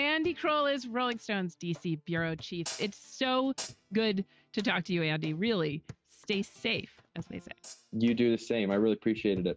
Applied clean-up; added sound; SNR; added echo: neural mask model RNNoise.